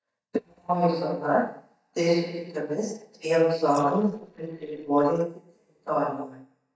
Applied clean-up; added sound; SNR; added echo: neural mask model DeepFilterNet 3.